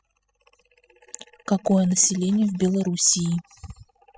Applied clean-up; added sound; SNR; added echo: classical method spectral subtraction.